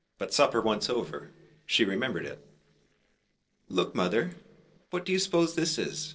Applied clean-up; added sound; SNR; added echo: neural separator model SepFormer DNS4.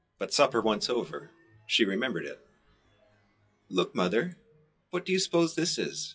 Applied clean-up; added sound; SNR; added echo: classical method WPE with log-MMSE.